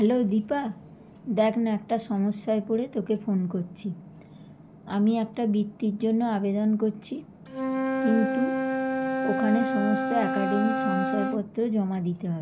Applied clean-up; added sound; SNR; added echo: none; Wind instrument, woodwind instrument; 5 dB; none.